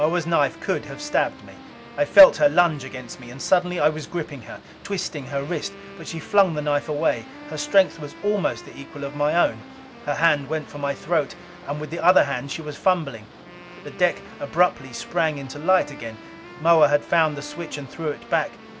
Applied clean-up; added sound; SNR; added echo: none; Wind instrument, woodwind instrument + Boat, Water vehicle; 17 dB; none.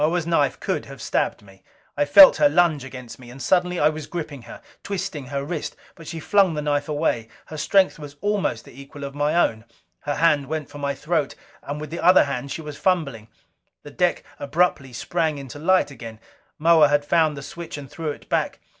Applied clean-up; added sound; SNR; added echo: none; none; none; none.